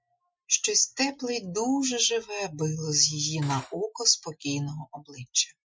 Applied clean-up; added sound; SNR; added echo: classical method Wiener filter.